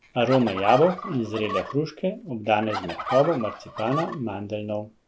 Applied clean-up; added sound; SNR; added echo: none; Fowl; 9 dB; none.